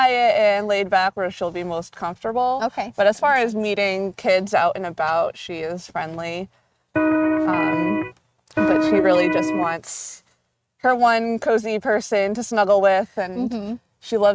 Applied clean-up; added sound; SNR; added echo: neural mask model RNNoise.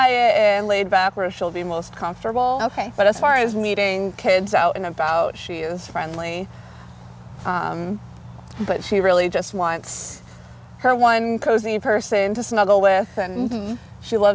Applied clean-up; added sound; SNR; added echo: none; none; none; none.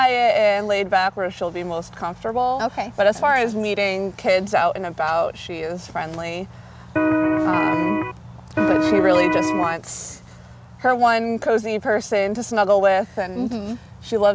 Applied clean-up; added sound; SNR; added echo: none; Electric guitar; -2 dB; none.